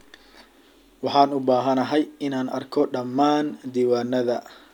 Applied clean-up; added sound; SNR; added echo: none; none; none; none.